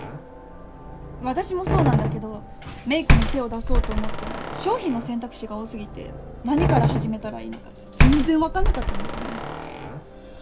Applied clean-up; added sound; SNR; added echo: none; Slam; -4 dB; none.